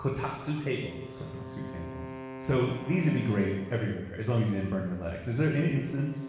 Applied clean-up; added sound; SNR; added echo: none; Wind instrument, woodwind instrument; 15 dB; reverberation time 1.2 s.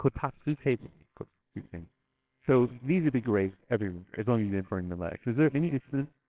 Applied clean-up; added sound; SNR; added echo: neural separator model SepFormer WHAMR!.